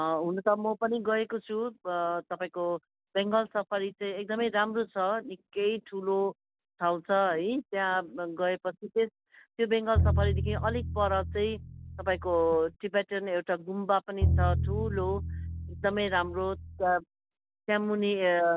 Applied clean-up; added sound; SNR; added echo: none; Bowed string instrument; 1 dB; none.